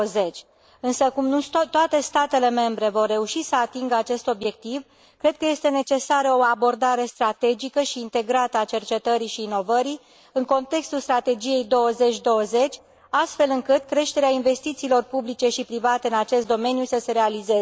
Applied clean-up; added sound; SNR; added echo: neural mask model Resemble Enhance denoiser.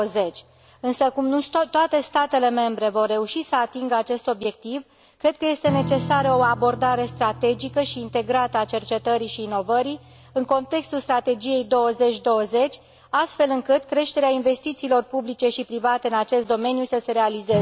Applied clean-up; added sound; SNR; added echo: none; Strum; 16 dB; none.